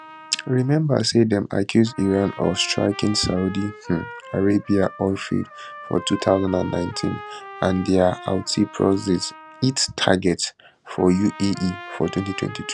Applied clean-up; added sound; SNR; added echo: none; Trumpet; 17 dB; none.